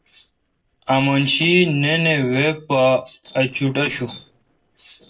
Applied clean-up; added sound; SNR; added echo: neural separator model SepFormer DNS4.